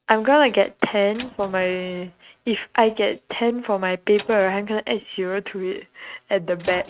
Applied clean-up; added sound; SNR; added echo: neural mask model RNNoise.